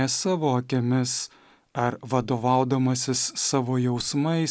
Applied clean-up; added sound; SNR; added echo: none; none; none; none.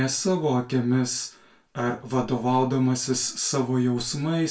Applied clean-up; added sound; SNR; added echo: none; none; none; reverberation time 0.3 s.